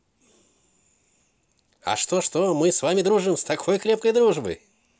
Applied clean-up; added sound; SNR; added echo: none; none; none; none.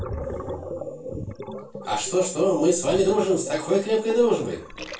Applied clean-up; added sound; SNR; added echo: none; Gurgling; 11 dB; reverberation time 0.3 s.